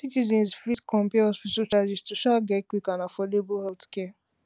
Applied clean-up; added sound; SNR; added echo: none; none; none; none.